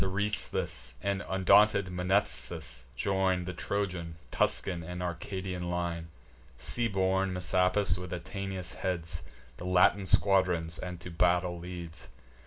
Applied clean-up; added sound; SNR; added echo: none; none; none; reverberation time 0.2 s.